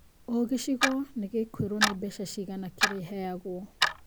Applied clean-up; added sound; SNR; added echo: none; Clock; 1 dB; none.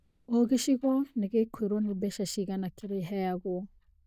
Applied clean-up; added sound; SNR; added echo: neural mask model DeepFilterNet 3.